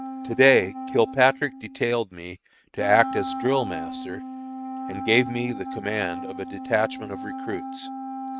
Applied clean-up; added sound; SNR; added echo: neural mask model RNNoise.